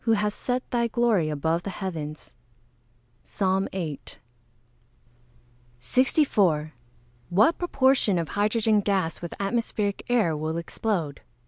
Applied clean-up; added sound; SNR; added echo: none; none; none; none.